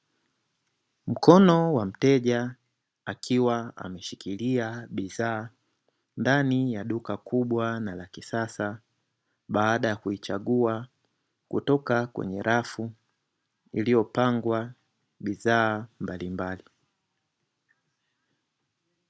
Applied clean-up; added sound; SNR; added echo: none; none; none; none.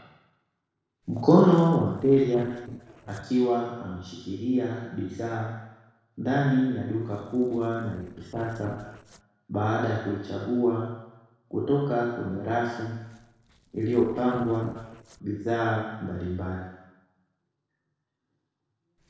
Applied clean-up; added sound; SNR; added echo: neural separator model SepFormer DNS4.